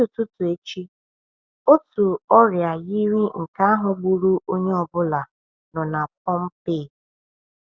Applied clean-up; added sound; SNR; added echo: none; none; none; none.